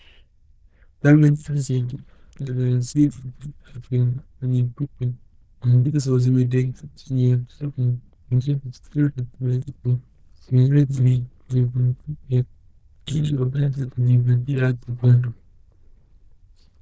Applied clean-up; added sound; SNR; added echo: neural diffusion model UNIVERSE++.